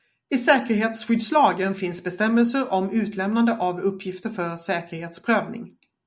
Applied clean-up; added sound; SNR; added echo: none; none; none; none.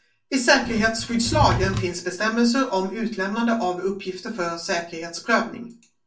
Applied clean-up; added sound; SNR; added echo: none; Wood / Tools; 4 dB; reverberation time 0.2 s.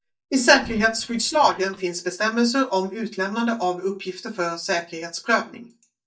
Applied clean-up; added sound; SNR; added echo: neural mask model DeepFilterNet 3.